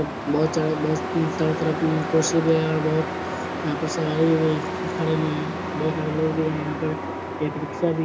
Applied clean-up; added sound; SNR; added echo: none; Truck; 4 dB; reverberation time 0.2 s.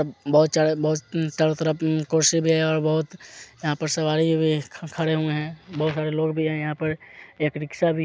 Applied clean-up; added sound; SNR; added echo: none; none; none; none.